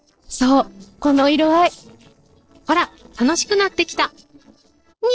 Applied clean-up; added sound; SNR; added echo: neural separator model SepFormer DNS4.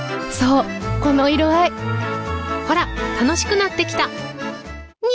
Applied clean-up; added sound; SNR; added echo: none; none; none; none.